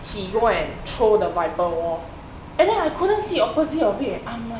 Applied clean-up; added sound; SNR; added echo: none; Bus; 15 dB; none.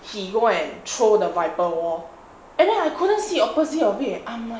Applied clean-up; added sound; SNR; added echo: none; none; none; none.